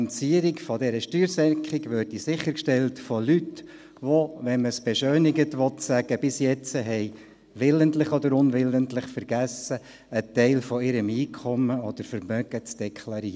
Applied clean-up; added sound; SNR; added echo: none; none; none; none.